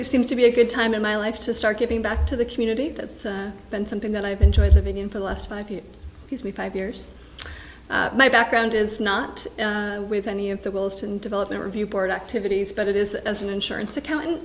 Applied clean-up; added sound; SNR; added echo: none; none; none; none.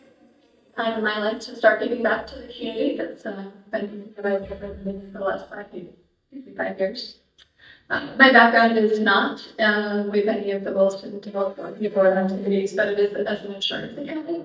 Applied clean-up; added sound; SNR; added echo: neural mask model DeepFilterNet 3.